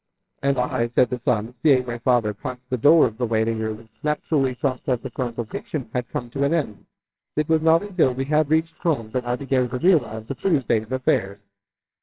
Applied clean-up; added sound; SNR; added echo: neural separator model SepFormer WHAMR!.